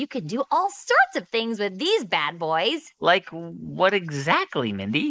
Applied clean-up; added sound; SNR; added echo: neural mask model Resemble Enhance denoiser.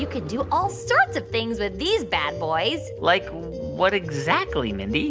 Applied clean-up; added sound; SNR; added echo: none; none; none; none.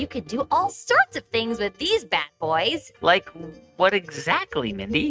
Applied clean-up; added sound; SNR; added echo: neural mask model RNNoise.